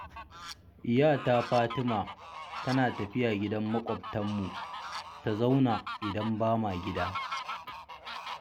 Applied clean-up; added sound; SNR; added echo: none; Fowl; 10 dB; none.